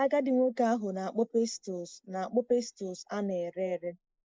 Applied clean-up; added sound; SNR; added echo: neural mask model Resemble Enhance denoiser.